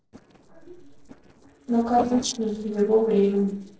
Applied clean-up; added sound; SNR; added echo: neural separator model SepFormer DNS4.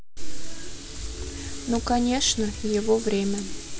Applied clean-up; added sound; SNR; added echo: none; none; none; none.